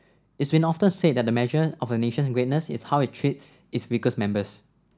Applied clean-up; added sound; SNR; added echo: none; none; none; none.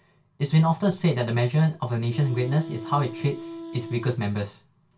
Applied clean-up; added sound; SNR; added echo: none; Wind instrument, woodwind instrument; 13 dB; reverberation time 0.2 s.